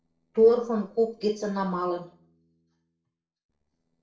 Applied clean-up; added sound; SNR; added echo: neural separator model SepFormer DNS4.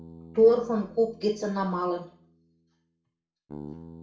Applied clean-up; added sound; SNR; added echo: none; Bass guitar; 19 dB; reverberation time 0.4 s.